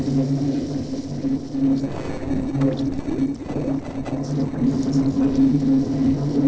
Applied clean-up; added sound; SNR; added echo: neural separator model SepFormer DNS4.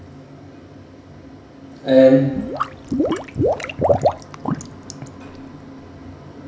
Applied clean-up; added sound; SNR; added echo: none; Liquid; 1 dB; reverberation time 0.9 s.